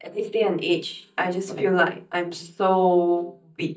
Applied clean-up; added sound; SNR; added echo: neural mask model DeepFilterNet 3.